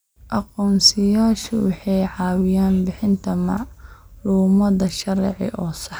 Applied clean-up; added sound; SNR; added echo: none; none; none; none.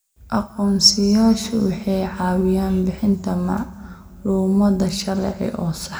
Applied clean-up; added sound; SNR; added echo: none; none; none; reverberation time 1.5 s.